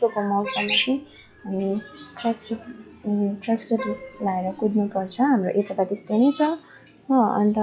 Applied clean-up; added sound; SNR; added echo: classical method log-MMSE.